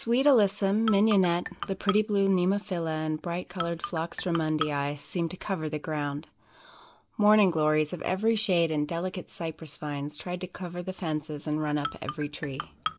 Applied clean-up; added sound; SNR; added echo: none; Marimba, xylophone; 9 dB; none.